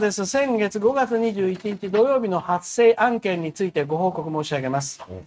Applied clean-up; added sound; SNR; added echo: neural mask model RNNoise.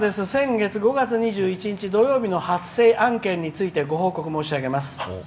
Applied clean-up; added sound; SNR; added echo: none; none; none; none.